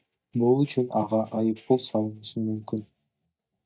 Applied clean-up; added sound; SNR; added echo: neural mask model DeepFilterNet 3.